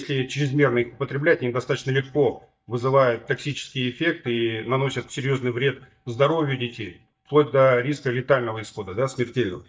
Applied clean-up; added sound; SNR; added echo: neural mask model DeepFilterNet 3.